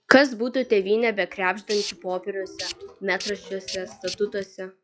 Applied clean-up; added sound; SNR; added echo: classical method log-MMSE.